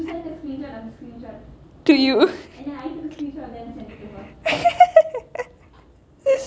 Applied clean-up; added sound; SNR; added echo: none; none; none; none.